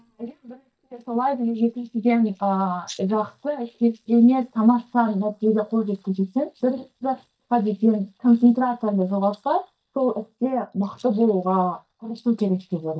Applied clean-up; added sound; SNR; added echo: neural mask model DeepFilterNet 3.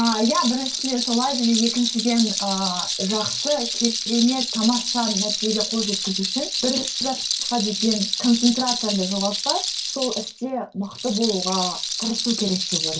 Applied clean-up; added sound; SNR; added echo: none; Rattle; 2 dB; reverberation time 0.2 s.